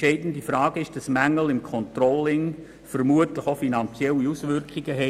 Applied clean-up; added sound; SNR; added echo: none; none; none; none.